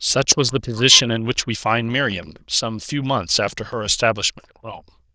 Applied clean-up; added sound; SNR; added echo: neural diffusion model UNIVERSE++.